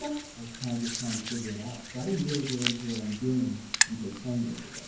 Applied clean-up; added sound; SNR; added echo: none; Hands; 3 dB; reverberation time 0.9 s.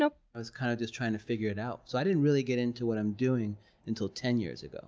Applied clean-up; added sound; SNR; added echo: none; none; none; none.